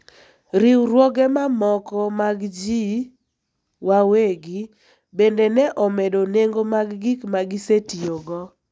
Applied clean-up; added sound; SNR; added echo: none; none; none; none.